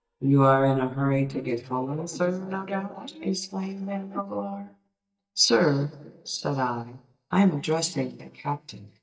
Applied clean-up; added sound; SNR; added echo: neural mask model DeepFilterNet 3.